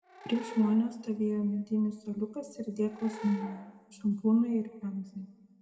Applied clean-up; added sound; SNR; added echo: none; Animal / Brass instrument; 18 dB; reverberation time 1.2 s.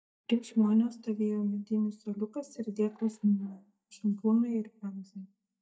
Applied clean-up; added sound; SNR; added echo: neural mask model DeepFilterNet 3.